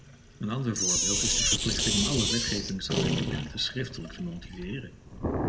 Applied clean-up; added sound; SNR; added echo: none; Sink (filling or washing); -3 dB; reverberation time 1.0 s.